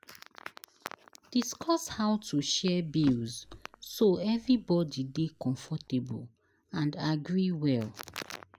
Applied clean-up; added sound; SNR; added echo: none; Drawer open or close; 20 dB; none.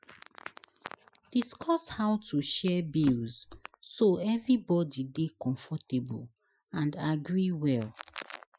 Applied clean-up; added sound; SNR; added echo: classical method Wiener filter.